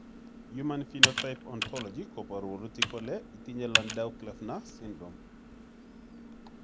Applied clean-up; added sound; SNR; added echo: none; Computer keyboard; -5 dB; none.